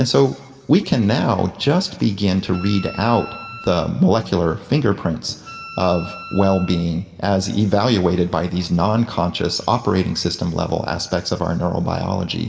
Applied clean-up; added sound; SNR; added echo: none; Wind instrument, woodwind instrument; 18 dB; reverberation time 2.5 s.